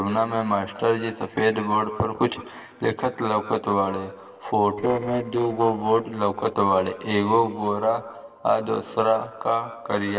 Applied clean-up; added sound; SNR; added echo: neural separator model SepFormer DNS4.